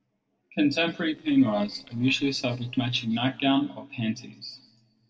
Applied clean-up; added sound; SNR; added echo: neural separator model SepFormer DNS4.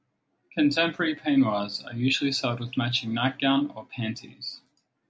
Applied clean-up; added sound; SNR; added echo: none; none; none; none.